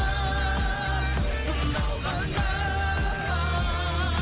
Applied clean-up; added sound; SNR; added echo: none; none; none; none.